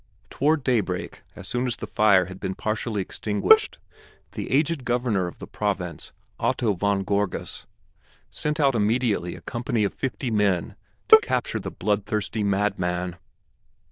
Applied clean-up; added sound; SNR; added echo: neural diffusion model UNIVERSE++.